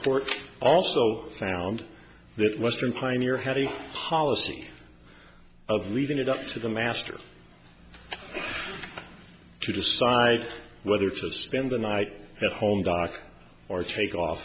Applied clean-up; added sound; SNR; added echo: none; none; none; none.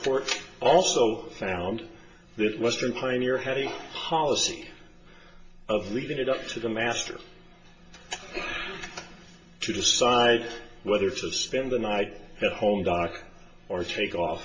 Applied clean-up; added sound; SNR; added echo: none; none; none; reverberation time 0.2 s.